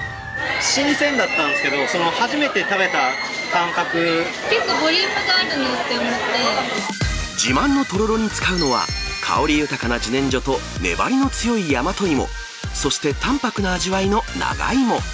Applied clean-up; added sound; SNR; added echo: none; Bird; 10 dB; none.